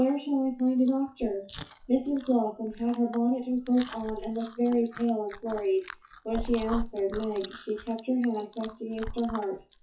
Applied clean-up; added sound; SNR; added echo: classical method WPE with log-MMSE.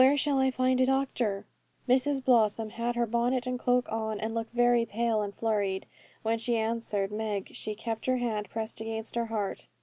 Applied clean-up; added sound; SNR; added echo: none; none; none; none.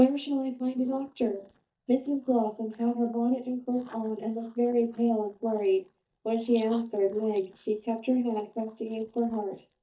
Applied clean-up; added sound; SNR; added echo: neural mask model DeepFilterNet 3.